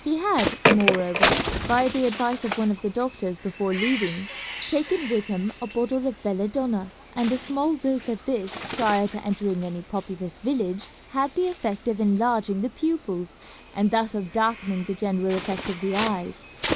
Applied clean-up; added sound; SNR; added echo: none; Bird; 6 dB; none.